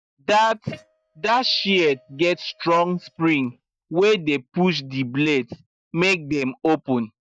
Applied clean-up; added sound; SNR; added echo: neural mask model DeepFilterNet 3.